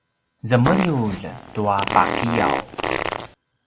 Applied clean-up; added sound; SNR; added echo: none; Fart; 3 dB; none.